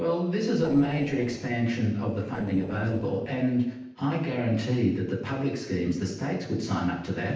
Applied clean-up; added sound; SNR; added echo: neural separator model SepFormer DNS4.